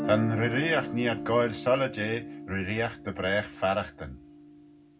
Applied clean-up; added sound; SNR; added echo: none; Guitar; 9 dB; reverberation time 0.3 s.